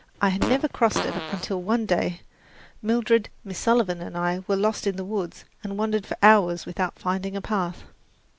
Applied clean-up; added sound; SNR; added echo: none; Fart; 6 dB; none.